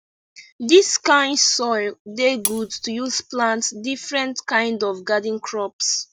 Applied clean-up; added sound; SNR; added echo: none; Cutlery, silverware; 8 dB; none.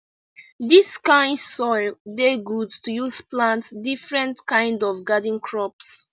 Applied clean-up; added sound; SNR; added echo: none; none; none; none.